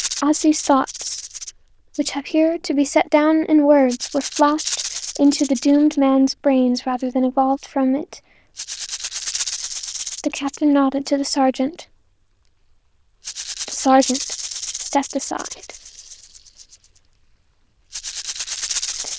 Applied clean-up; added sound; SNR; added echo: neural diffusion model UNIVERSE++.